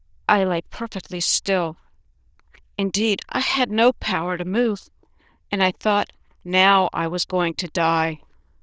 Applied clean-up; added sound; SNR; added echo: neural diffusion model UNIVERSE++.